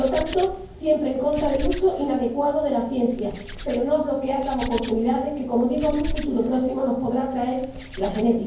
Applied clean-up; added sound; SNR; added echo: none; Hands; 10 dB; reverberation time 0.9 s.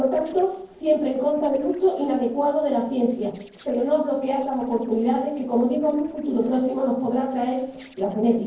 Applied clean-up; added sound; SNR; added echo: neural separator model SepFormer DNS4.